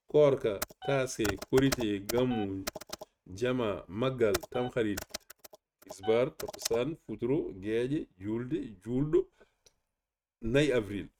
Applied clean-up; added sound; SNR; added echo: neural mask model RNNoise.